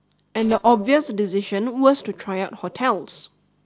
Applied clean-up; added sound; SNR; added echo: neural separator model SepFormer DNS4.